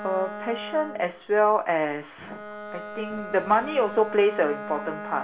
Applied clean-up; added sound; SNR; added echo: none; Bowed string instrument; 12 dB; reverberation time 0.3 s.